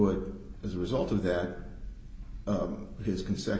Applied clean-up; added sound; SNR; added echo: none; none; none; none.